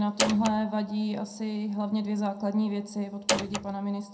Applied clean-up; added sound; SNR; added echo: none; Door; 0 dB; reverberation time 0.2 s.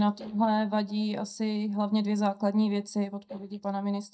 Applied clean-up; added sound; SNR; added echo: neural mask model DeepFilterNet 3.